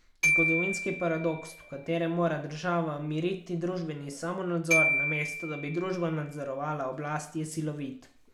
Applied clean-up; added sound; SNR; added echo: none; Glockenspiel; 1 dB; none.